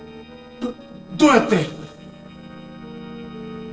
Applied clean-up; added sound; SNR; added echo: neural separator model SepFormer DNS4.